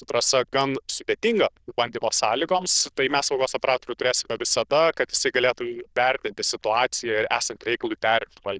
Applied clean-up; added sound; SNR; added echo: neural diffusion model UNIVERSE++.